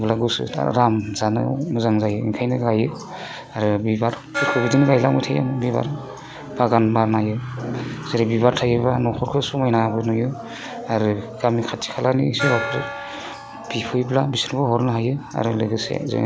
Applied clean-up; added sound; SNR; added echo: none; Gong; 14 dB; none.